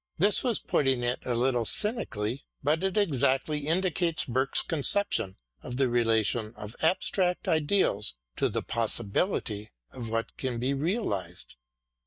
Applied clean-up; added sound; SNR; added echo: neural mask model DeepFilterNet 3.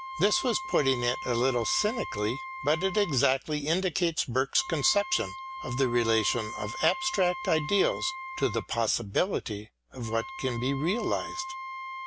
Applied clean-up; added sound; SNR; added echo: none; Wind instrument, woodwind instrument; 10 dB; none.